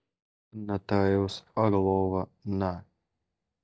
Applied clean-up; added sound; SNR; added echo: neural mask model DeepFilterNet 3.